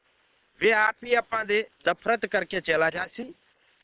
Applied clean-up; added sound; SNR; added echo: neural separator model SepFormer WHAM!.